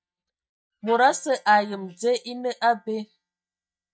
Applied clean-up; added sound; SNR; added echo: neural mask model DeepFilterNet 3.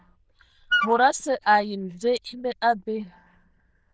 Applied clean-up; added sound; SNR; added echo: neural diffusion model UNIVERSE++.